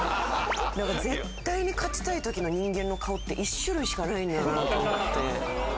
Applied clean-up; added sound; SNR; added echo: none; none; none; none.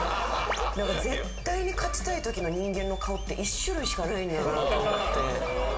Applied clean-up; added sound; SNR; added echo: none; none; none; reverberation time 0.6 s.